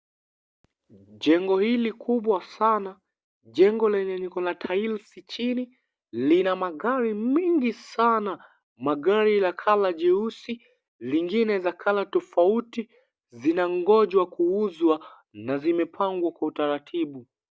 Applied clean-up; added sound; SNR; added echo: none; none; none; none.